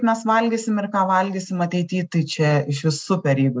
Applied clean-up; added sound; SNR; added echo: none; none; none; none.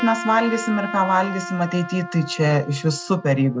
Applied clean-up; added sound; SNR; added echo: none; Trumpet; 11 dB; none.